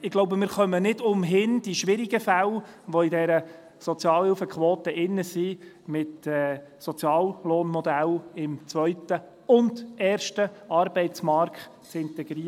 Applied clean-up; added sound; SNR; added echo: none; none; none; none.